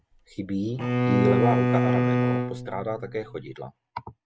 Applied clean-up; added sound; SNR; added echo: none; Bowed string instrument; -5 dB; none.